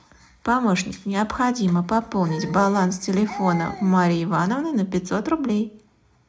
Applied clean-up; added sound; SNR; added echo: none; none; none; reverberation time 0.2 s.